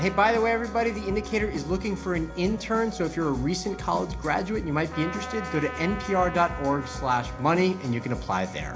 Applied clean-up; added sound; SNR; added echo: none; Trumpet; 15 dB; reverberation time 0.4 s.